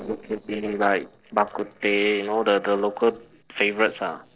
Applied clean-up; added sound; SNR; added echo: neural separator model SepFormer DNS4.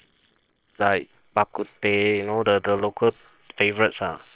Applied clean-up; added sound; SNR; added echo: neural separator model SepFormer WHAM!.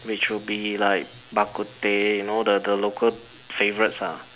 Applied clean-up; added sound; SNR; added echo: none; none; none; none.